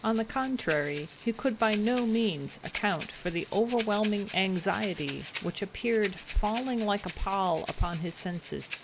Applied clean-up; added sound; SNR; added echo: none; Breathing; -4 dB; none.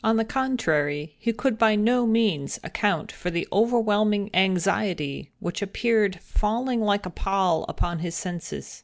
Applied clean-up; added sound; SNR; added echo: none; none; none; none.